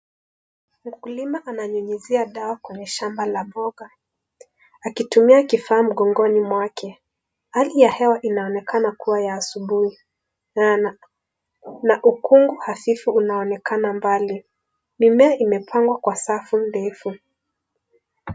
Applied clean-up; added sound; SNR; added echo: none; none; none; none.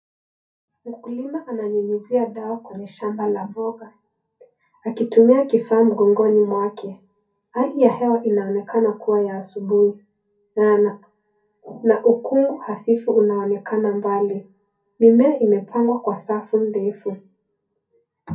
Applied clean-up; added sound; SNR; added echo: none; none; none; reverberation time 0.3 s.